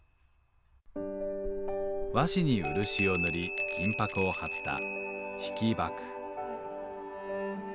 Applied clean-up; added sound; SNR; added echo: none; Bell; -3 dB; none.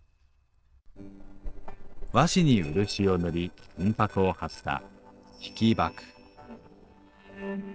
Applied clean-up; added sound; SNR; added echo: neural separator model SepFormer DNS4.